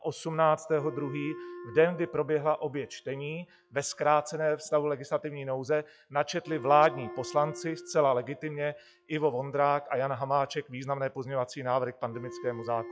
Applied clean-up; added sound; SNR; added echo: classical method log-MMSE.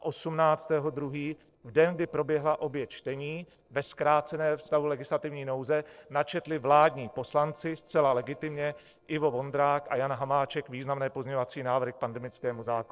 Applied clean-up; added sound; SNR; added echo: neural separator model SepFormer DNS4.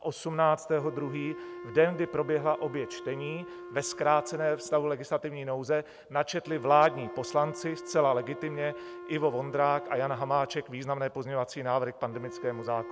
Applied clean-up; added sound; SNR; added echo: none; Wind instrument, woodwind instrument; 14 dB; none.